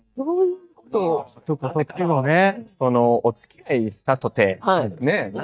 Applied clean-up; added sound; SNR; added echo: neural mask model DeepFilterNet 3.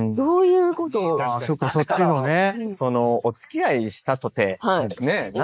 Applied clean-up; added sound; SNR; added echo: neural mask model Resemble Enhance denoiser.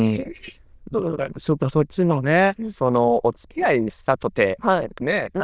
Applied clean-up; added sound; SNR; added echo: neural diffusion model UNIVERSE++.